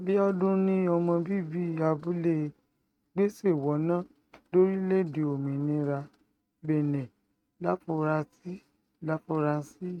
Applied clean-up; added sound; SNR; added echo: neural mask model RNNoise.